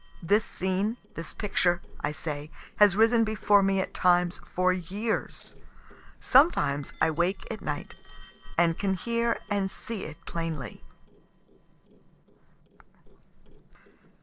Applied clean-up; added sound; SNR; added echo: neural separator model SepFormer DNS4.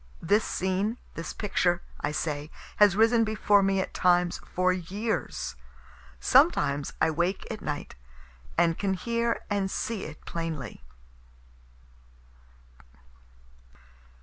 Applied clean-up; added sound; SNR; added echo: none; none; none; none.